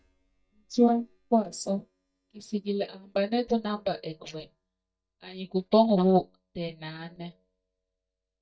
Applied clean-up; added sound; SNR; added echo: neural mask model DeepFilterNet 3.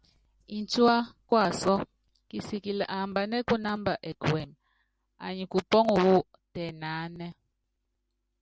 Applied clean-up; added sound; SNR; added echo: none; none; none; none.